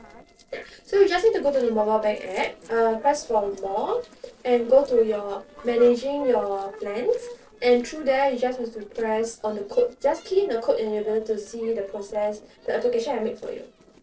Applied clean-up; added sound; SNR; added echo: neural separator model SepFormer DNS4.